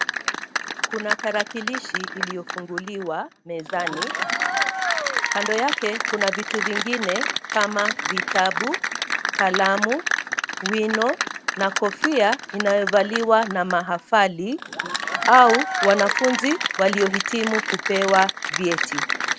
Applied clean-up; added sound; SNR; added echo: none; Applause / Cheering; 3 dB; none.